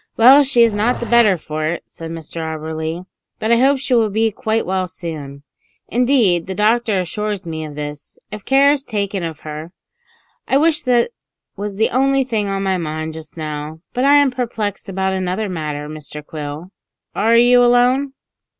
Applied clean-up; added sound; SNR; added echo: none; Growling; 13 dB; none.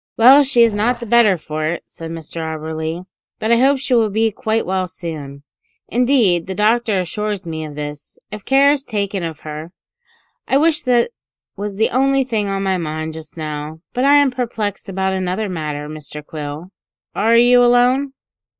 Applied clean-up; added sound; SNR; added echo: neural mask model DeepFilterNet 3.